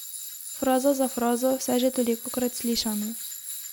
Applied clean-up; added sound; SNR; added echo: none; Tools; 10 dB; none.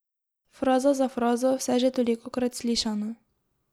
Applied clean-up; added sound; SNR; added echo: none; none; none; none.